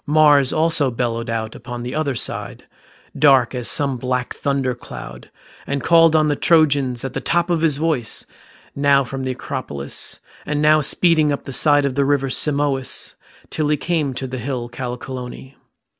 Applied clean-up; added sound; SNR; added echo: none; none; none; none.